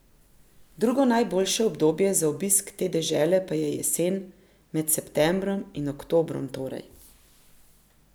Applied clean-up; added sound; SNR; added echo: none; none; none; none.